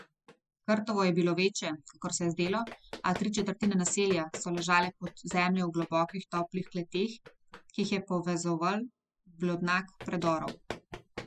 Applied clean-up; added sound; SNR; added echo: classical method spectral subtraction.